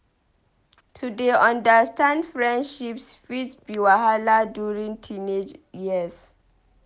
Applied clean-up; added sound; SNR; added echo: none; none; none; none.